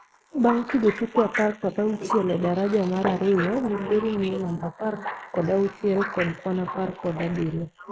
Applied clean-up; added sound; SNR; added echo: neural mask model Resemble Enhance denoiser.